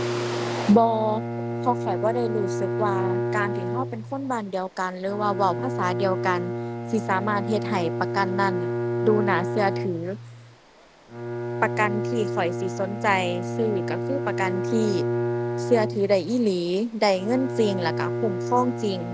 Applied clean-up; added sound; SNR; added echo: none; Bowed string instrument; 3 dB; none.